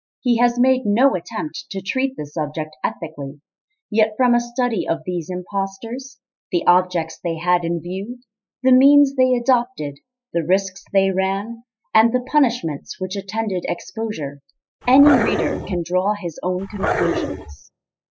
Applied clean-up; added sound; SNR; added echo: classical method spectral subtraction.